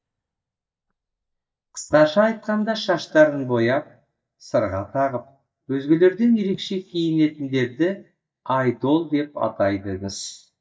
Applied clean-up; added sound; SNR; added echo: neural mask model DeepFilterNet 3.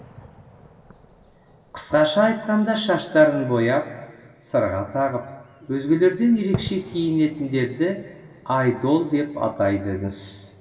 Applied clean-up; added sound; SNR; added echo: none; Fireworks; 19 dB; reverberation time 2.1 s.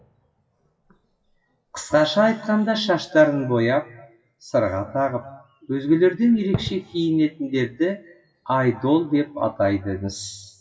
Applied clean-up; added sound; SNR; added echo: classical method WPE with log-MMSE.